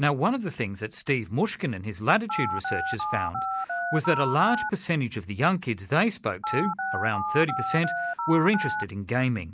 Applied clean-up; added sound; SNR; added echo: none; Telephone; 3 dB; none.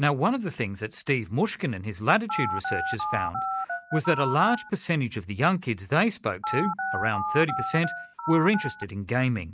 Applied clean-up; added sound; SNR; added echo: neural mask model RNNoise.